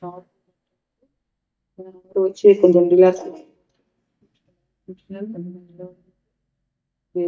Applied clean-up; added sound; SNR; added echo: neural mask model DeepFilterNet 3.